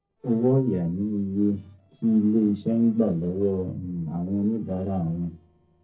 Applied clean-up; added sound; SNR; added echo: neural separator model SepFormer DNS4.